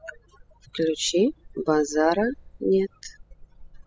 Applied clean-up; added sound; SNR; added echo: classical method spectral subtraction.